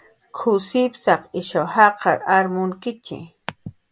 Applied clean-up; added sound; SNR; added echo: none; none; none; none.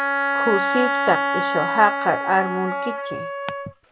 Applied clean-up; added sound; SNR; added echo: none; Wind instrument, woodwind instrument; 0 dB; none.